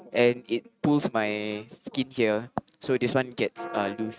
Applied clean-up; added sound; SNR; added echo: neural mask model RNNoise.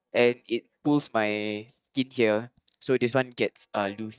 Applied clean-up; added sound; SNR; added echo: neural mask model DeepFilterNet 3.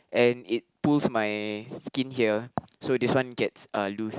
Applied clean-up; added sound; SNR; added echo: none; none; none; none.